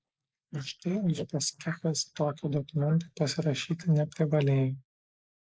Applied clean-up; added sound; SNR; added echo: neural mask model Resemble Enhance denoiser.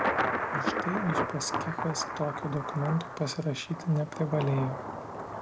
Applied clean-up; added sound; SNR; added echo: none; Thunder; 1 dB; none.